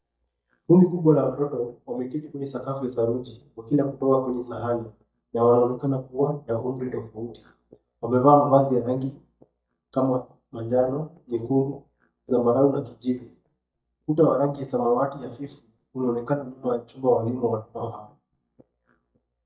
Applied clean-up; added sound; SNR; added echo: neural mask model DeepFilterNet 3.